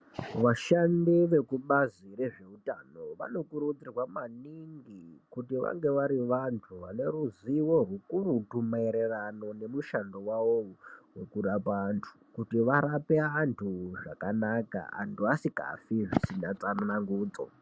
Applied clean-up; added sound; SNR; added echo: none; none; none; none.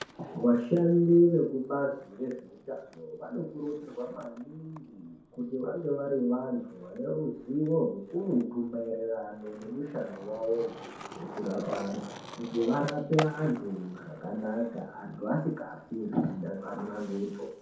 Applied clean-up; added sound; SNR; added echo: none; Skateboard; 16 dB; reverberation time 0.6 s.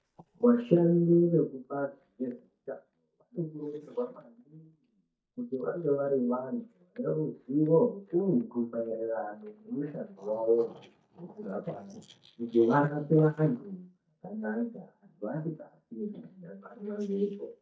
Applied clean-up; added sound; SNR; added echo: neural mask model DeepFilterNet 3.